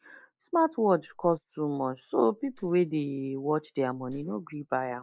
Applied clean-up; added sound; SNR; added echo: neural mask model Resemble Enhance denoiser.